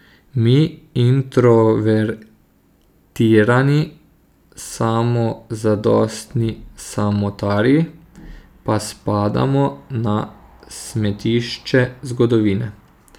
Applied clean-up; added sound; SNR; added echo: none; none; none; none.